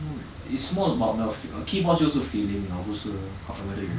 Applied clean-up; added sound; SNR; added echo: none; none; none; none.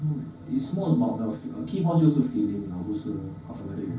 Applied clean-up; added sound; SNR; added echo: none; none; none; reverberation time 0.4 s.